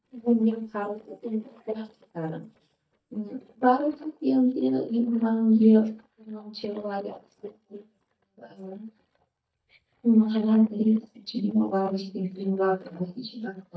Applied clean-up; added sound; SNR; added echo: neural mask model DeepFilterNet 3.